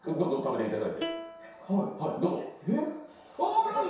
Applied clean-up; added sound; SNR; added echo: none; Plucked string instrument; 13 dB; reverberation time 0.7 s.